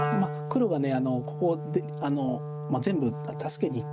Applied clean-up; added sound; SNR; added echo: neural mask model RNNoise.